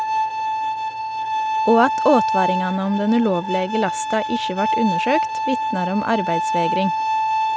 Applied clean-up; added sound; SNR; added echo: none; Bowed string instrument; 0 dB; none.